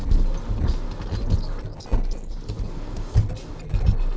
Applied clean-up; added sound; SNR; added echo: neural separator model SepFormer DNS4.